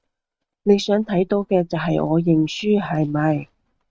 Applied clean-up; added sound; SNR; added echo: neural mask model RNNoise.